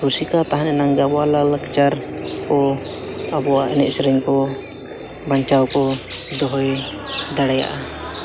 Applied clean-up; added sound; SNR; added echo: none; none; none; none.